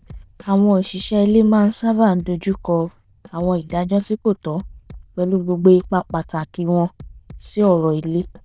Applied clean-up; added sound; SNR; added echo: neural diffusion model UNIVERSE++.